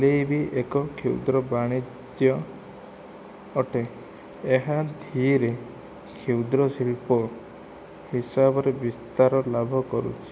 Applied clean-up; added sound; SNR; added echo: none; none; none; none.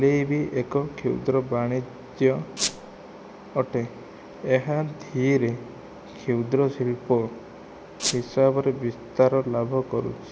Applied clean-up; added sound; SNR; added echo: none; Squeak; 4 dB; none.